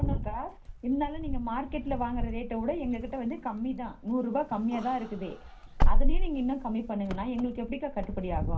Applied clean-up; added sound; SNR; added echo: none; Wind / Car; -3 dB; reverberation time 0.3 s.